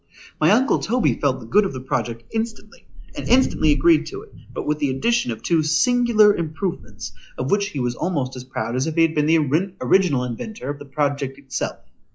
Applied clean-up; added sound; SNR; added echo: classical method log-MMSE.